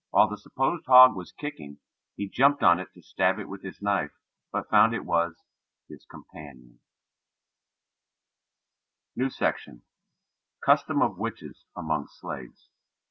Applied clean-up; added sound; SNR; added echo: none; none; none; none.